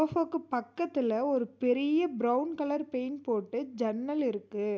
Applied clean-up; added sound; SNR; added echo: none; none; none; none.